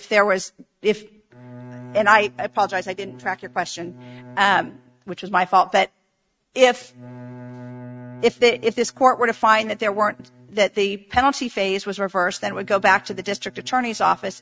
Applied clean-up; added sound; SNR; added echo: neural mask model RNNoise.